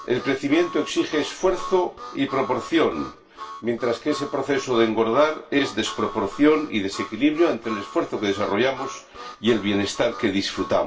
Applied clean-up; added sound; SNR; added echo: none; Harmonica; 15 dB; reverberation time 0.2 s.